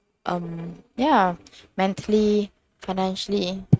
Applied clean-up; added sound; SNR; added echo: neural mask model RNNoise.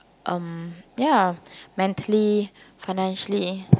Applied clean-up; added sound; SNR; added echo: none; none; none; none.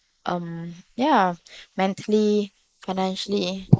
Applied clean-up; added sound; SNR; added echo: neural mask model Resemble Enhance denoiser.